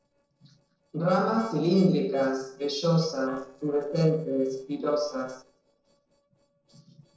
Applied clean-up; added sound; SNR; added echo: neural separator model SepFormer DNS4.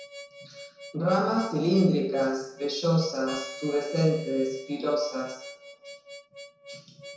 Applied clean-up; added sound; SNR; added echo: none; Harmonica; 16 dB; reverberation time 0.5 s.